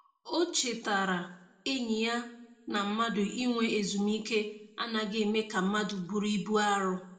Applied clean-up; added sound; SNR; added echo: none; none; none; reverberation time 0.5 s.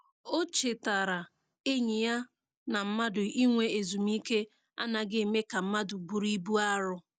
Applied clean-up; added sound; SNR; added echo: none; none; none; none.